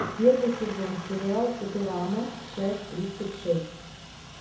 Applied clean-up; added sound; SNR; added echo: none; Aircraft; 15 dB; reverberation time 0.6 s.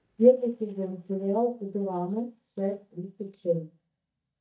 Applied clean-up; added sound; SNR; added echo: neural mask model DeepFilterNet 3.